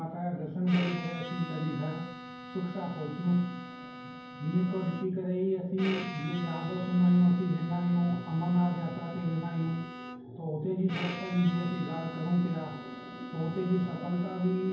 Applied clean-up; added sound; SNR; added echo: none; Bowed string instrument; 12 dB; reverberation time 0.9 s.